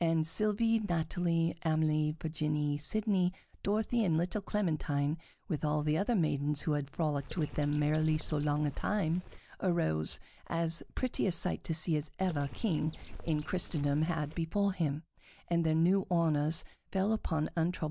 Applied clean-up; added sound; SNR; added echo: none; Bird; 13 dB; none.